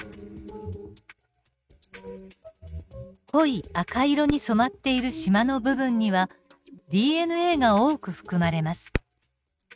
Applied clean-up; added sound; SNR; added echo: neural mask model RNNoise.